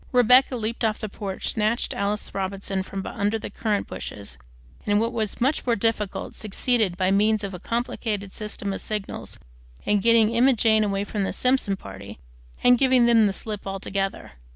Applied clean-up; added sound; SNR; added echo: none; none; none; none.